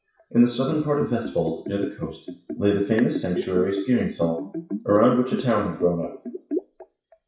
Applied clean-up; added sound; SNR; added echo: classical method WPE with log-MMSE.